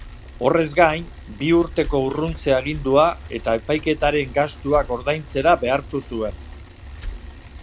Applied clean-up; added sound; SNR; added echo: none; Bicycle; 14 dB; none.